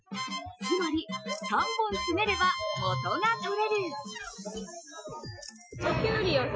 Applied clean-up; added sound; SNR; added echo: classical method Wiener filter.